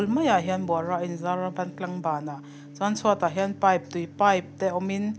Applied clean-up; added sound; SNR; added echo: none; Gong; 17 dB; none.